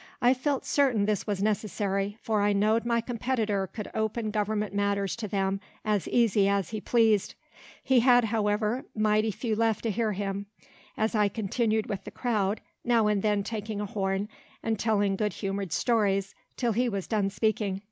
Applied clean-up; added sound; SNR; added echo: none; none; none; none.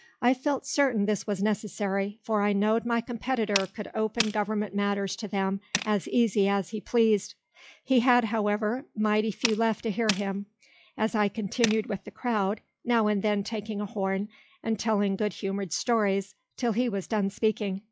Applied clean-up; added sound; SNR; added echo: classical method log-MMSE.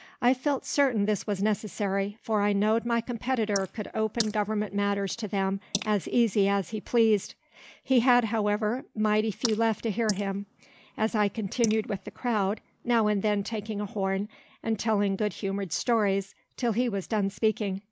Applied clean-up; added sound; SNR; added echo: neural mask model Resemble Enhance denoiser.